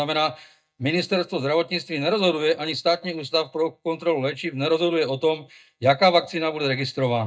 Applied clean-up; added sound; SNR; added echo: neural mask model DeepFilterNet 3.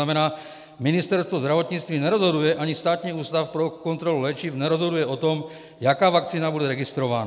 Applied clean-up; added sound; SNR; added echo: none; none; none; none.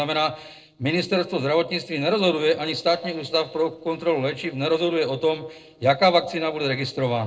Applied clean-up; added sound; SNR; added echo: neural separator model SepFormer DNS4.